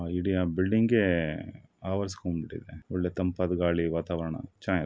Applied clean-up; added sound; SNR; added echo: none; none; none; none.